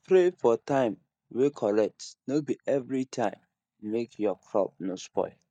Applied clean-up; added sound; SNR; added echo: neural mask model DeepFilterNet 3.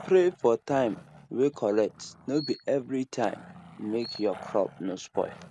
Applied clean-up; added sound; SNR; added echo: none; Growling + Chirp, tweet; 19 dB; none.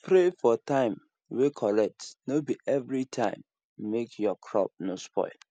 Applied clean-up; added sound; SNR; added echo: none; none; none; none.